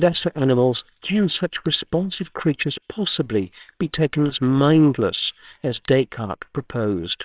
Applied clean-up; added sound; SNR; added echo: neural separator model SepFormer WHAMR!.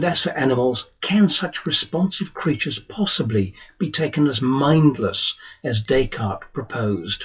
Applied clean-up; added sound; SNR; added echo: classical method WPE with log-MMSE.